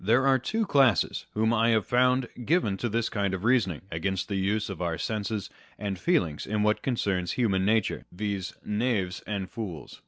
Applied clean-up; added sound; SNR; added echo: none; none; none; none.